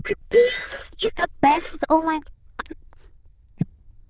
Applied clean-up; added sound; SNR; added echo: neural diffusion model UNIVERSE++.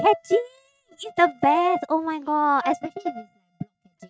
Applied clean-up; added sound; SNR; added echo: neural mask model RNNoise.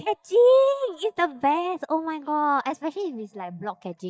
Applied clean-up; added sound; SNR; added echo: neural mask model DeepFilterNet 3.